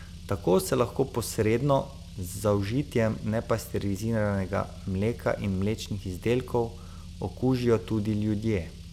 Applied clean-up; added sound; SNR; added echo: none; Car; 14 dB; none.